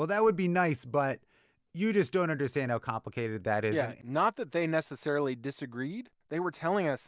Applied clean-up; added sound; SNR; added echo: none; none; none; none.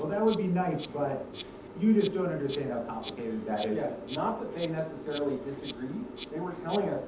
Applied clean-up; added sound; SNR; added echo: none; Insect; 12 dB; reverberation time 0.6 s.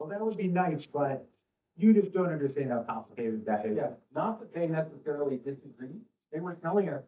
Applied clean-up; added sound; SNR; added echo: neural mask model DeepFilterNet 3.